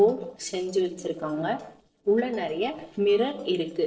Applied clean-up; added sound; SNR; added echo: neural separator model SepFormer DNS4.